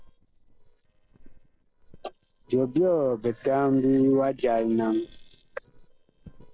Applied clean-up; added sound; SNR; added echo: neural separator model SepFormer DNS4.